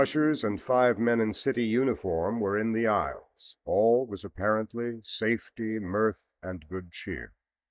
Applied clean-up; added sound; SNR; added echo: neural mask model DeepFilterNet 3.